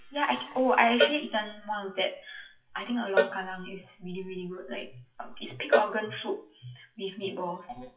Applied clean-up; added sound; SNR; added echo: classical method WPE with log-MMSE.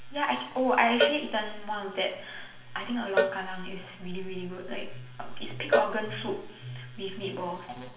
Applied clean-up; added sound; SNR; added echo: none; Cowbell; 3 dB; reverberation time 0.9 s.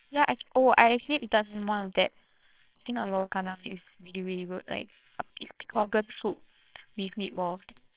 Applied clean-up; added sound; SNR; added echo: neural separator model SepFormer WHAMR!.